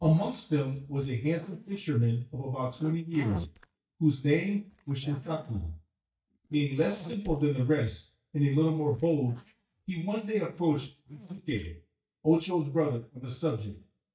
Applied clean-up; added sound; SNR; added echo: neural mask model DeepFilterNet 3.